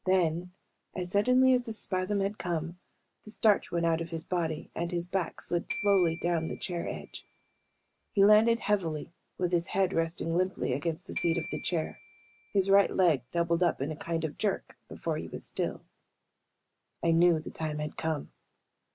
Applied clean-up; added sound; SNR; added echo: none; Glockenspiel; 16 dB; none.